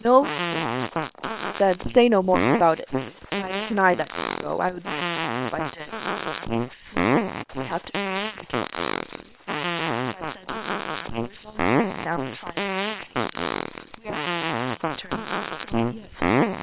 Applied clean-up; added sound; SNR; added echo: neural separator model SepFormer WHAM!.